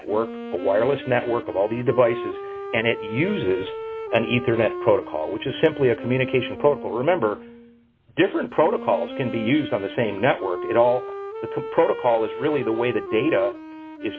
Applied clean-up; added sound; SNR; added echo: none; Wind instrument, woodwind instrument; 10 dB; none.